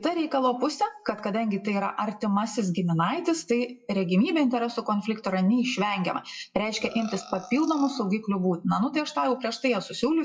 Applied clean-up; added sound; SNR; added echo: classical method WPE with log-MMSE.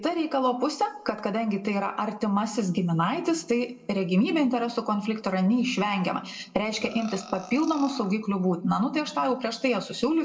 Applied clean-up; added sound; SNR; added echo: neural separator model SepFormer DNS4.